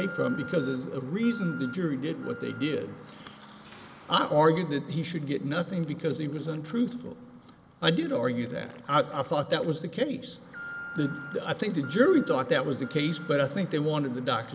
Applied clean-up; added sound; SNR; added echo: none; Alarm; 17 dB; none.